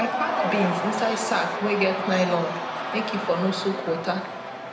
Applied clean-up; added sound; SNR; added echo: none; Crowd / Cheering; 3 dB; reverberation time 0.8 s.